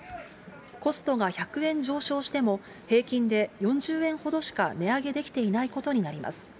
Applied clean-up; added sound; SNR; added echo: none; none; none; none.